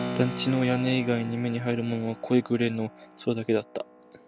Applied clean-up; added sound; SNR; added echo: none; Keyboard (musical); 11 dB; none.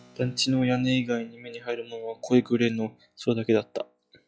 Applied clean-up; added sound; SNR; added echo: classical method log-MMSE.